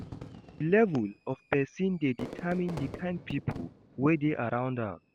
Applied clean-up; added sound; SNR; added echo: none; Fireworks; 15 dB; none.